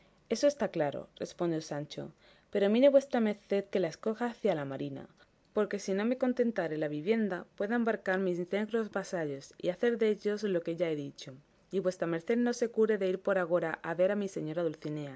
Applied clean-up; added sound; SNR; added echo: none; none; none; none.